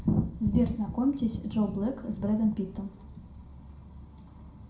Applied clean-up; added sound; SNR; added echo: none; none; none; reverberation time 0.4 s.